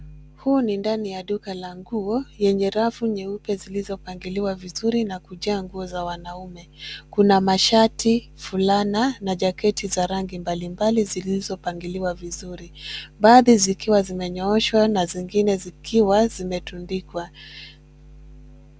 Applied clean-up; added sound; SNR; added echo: none; none; none; none.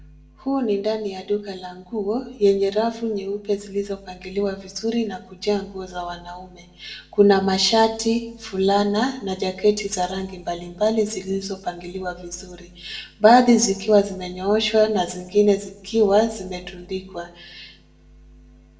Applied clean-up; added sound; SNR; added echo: none; none; none; reverberation time 0.6 s.